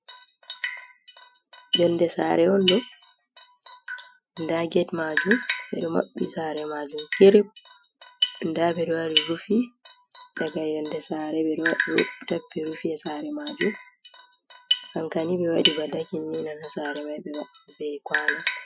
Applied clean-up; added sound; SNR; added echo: classical method Wiener filter.